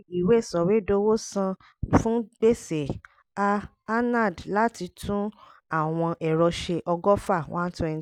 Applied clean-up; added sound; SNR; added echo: none; none; none; none.